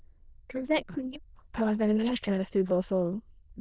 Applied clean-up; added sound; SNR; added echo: neural diffusion model UNIVERSE++.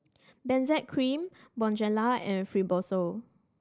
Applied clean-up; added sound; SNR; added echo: none; none; none; none.